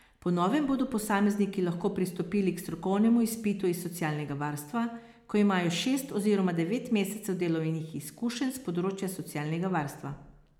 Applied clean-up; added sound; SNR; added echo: none; none; none; none.